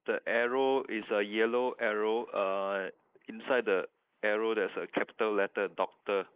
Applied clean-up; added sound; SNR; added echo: neural mask model Resemble Enhance denoiser.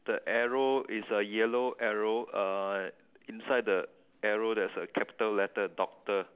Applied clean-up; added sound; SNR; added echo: none; none; none; none.